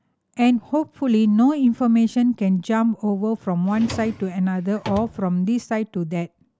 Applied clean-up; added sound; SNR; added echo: none; Drawer open or close; 14 dB; none.